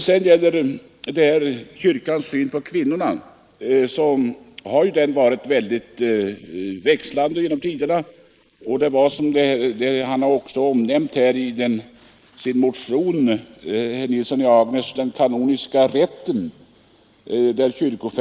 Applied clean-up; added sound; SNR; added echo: neural mask model Resemble Enhance denoiser.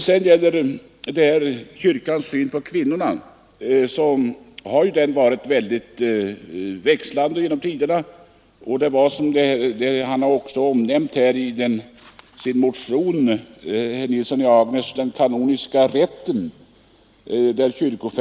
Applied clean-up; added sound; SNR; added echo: none; none; none; none.